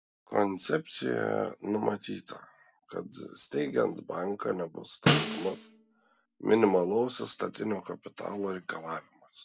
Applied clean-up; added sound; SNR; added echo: none; Snare drum; -1 dB; none.